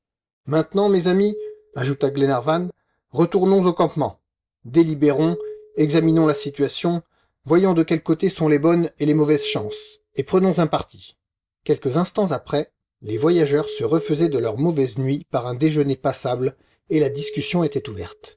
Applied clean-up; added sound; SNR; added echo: neural mask model DeepFilterNet 3.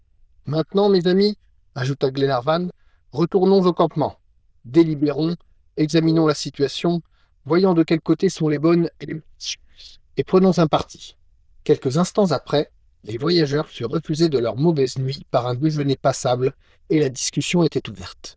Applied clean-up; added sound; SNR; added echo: neural diffusion model UNIVERSE++.